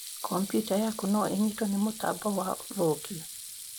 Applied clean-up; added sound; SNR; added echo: none; Sink (filling or washing) / Water tap, faucet; 12 dB; none.